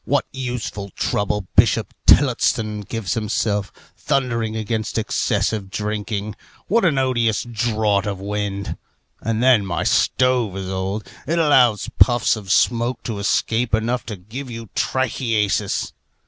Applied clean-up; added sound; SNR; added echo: none; none; none; none.